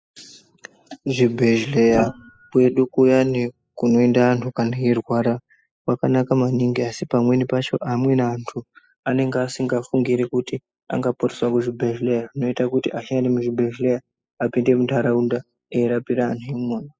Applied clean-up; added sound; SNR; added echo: classical method spectral subtraction.